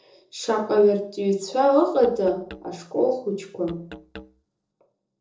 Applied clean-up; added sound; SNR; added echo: neural separator model SepFormer DNS4.